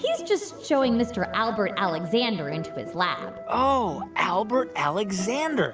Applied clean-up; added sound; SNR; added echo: none; none; none; none.